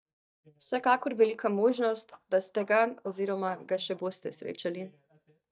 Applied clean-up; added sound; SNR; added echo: neural mask model DeepFilterNet 3.